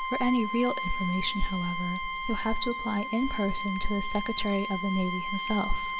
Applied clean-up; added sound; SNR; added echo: none; Bowed string instrument; 4 dB; reverberation time 1.7 s.